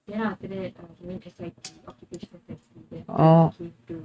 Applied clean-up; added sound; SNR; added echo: neural mask model RNNoise.